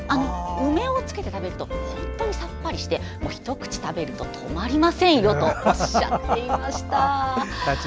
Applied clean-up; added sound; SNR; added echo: none; none; none; none.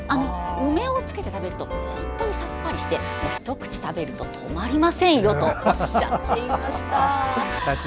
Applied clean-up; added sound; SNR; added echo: none; Keyboard (musical); 11 dB; none.